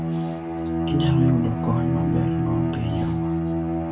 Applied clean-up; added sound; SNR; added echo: none; Bowed string instrument; -2 dB; reverberation time 0.2 s.